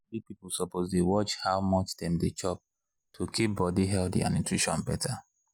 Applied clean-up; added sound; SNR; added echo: none; none; none; none.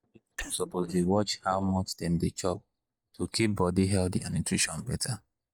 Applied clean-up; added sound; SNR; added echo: neural mask model DeepFilterNet 3.